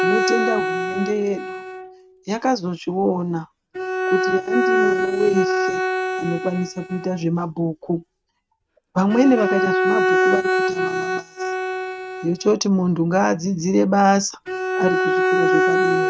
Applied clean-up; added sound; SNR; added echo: neural mask model RNNoise.